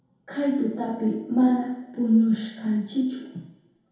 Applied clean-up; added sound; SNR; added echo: none; none; none; reverberation time 0.8 s.